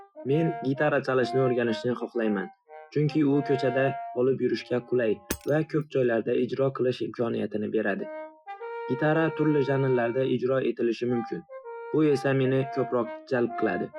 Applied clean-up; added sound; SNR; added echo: classical method Wiener filter.